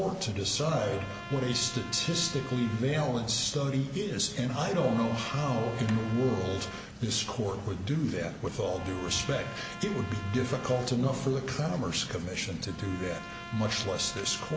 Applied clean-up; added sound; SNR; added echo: none; Trumpet; 16 dB; none.